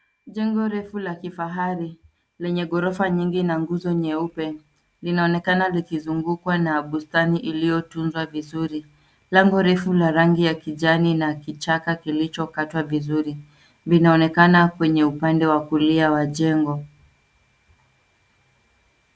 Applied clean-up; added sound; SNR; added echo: none; none; none; none.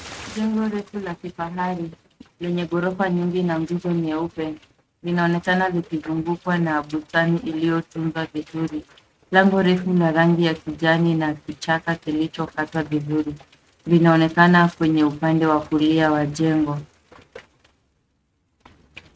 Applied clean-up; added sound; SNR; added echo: neural mask model RNNoise.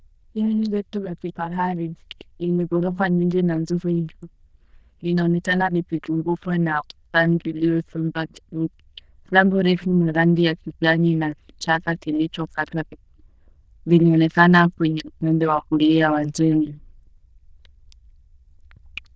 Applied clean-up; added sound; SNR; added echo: neural diffusion model UNIVERSE++.